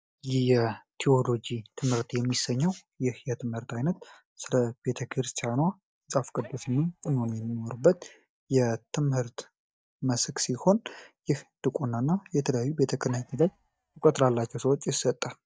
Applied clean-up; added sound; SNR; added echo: neural mask model DeepFilterNet 3.